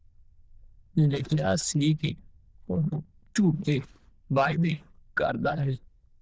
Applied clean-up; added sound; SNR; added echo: neural diffusion model UNIVERSE++.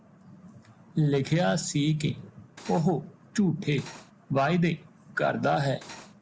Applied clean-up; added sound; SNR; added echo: none; Cutlery, silverware; 17 dB; none.